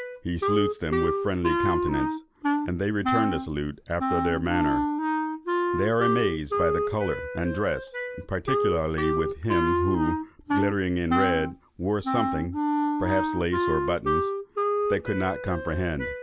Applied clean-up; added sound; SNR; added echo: none; Wind instrument, woodwind instrument; -1 dB; none.